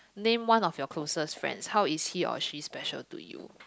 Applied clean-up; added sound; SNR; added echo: none; none; none; none.